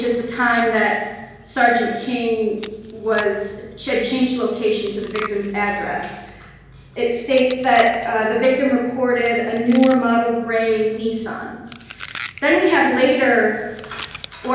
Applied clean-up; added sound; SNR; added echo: none; Chewing, mastication; 20 dB; reverberation time 1.0 s.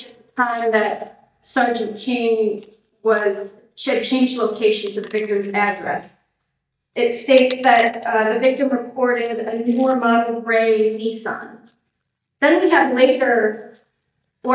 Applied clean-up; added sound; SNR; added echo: neural mask model DeepFilterNet 3.